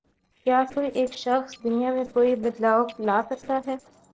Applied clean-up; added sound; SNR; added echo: neural separator model SepFormer DNS4.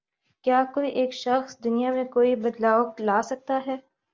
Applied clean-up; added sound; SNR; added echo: none; none; none; none.